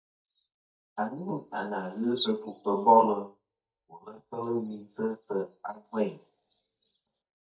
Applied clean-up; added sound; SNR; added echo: neural mask model DeepFilterNet 3.